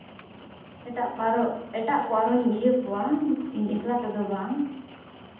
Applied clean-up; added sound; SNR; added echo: none; Rain; 19 dB; reverberation time 0.8 s.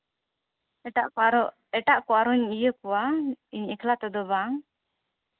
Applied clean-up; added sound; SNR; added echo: none; none; none; none.